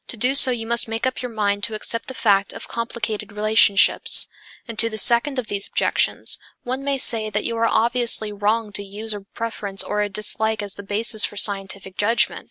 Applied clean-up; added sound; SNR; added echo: none; none; none; none.